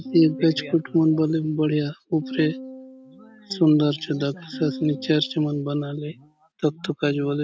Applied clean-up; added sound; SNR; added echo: none; Piano; 15 dB; none.